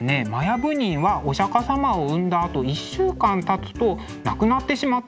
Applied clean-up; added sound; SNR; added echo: none; none; none; none.